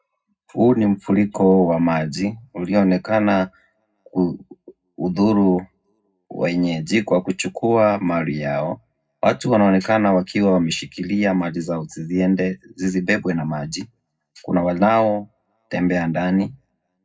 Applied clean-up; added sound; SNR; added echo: none; none; none; reverberation time 0.3 s.